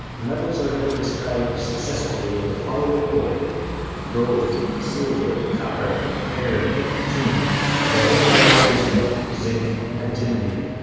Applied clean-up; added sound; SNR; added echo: none; Engine; -1 dB; reverberation time 1.9 s.